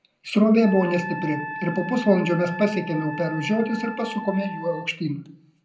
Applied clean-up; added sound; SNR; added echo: none; Wind instrument, woodwind instrument; 12 dB; reverberation time 0.5 s.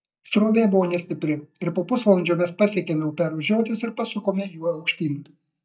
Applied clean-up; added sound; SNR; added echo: neural mask model DeepFilterNet 3.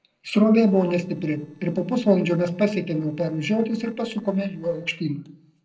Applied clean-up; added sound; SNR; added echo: neural separator model SepFormer DNS4.